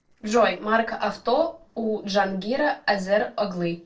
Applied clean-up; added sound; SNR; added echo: neural separator model SepFormer DNS4.